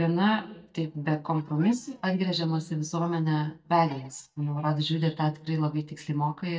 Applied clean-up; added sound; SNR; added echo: neural mask model DeepFilterNet 3.